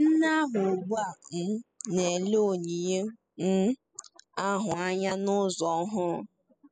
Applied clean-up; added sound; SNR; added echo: classical method spectral subtraction.